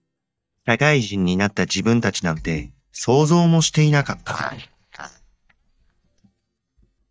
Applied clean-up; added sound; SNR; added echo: neural mask model DeepFilterNet 3.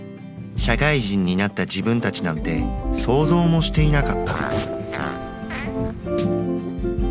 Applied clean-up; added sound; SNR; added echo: none; Fart; 9 dB; none.